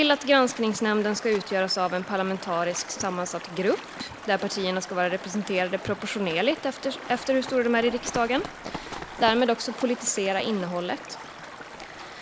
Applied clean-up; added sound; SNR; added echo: none; Run + Stream; 13 dB; none.